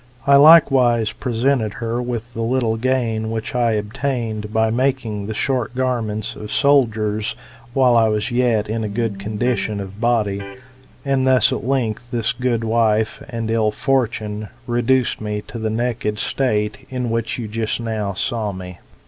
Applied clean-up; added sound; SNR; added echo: none; Electric guitar; 14 dB; none.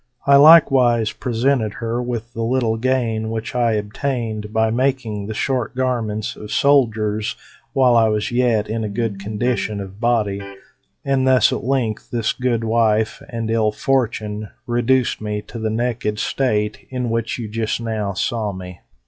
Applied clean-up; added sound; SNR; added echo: classical method log-MMSE.